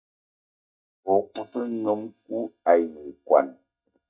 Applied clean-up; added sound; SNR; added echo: neural mask model DeepFilterNet 3.